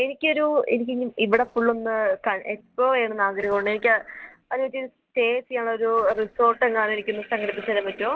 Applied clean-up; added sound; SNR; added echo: neural separator model SepFormer DNS4.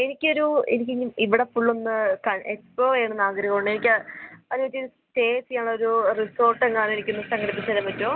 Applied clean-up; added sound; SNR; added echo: none; none; none; none.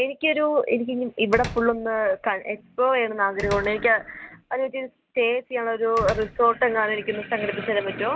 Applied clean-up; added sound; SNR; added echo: none; Slam; 16 dB; none.